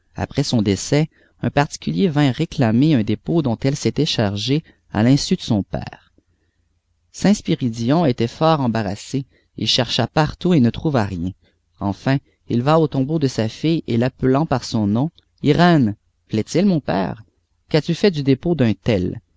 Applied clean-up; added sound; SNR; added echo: none; none; none; none.